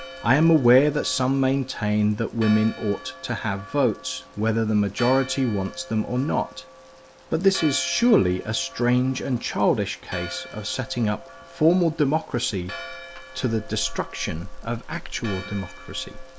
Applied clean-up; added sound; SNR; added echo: none; Church bell + Rain; 15 dB; none.